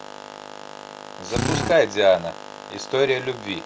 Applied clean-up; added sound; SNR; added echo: none; Drill; 2 dB; none.